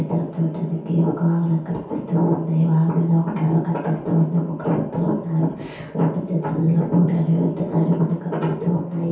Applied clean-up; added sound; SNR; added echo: none; none; none; reverberation time 0.6 s.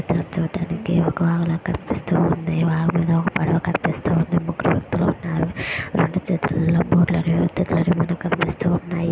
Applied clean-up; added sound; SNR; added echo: none; none; none; none.